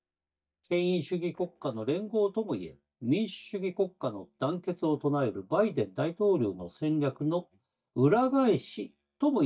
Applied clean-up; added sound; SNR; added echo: neural mask model DeepFilterNet 3.